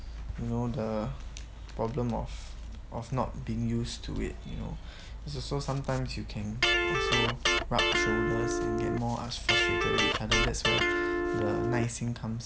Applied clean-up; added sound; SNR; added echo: none; Electric guitar; -5 dB; none.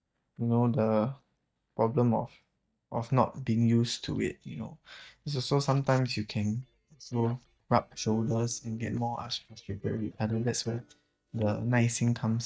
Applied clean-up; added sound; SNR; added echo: neural mask model DeepFilterNet 3.